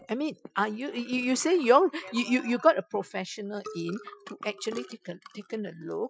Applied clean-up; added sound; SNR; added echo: classical method Wiener filter.